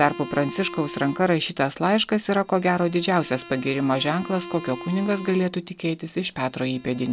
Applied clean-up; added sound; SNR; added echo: none; Bowed string instrument; 16 dB; none.